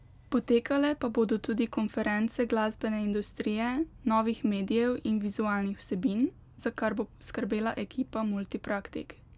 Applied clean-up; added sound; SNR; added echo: none; none; none; none.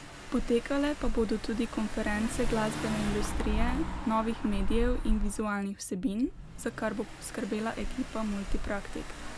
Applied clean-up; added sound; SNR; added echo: none; Engine / Car; 2 dB; none.